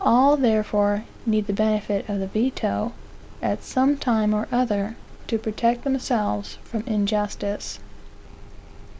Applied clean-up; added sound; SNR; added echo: none; none; none; none.